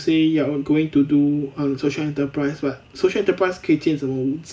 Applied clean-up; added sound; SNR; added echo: none; none; none; none.